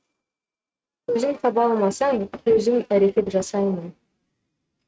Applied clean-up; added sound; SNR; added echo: neural mask model RNNoise.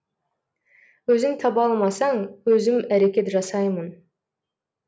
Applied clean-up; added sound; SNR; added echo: none; none; none; none.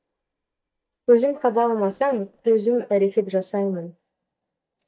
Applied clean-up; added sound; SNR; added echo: neural mask model DeepFilterNet 3.